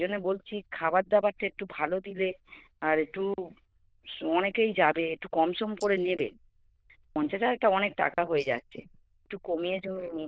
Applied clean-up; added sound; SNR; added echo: neural diffusion model UNIVERSE++.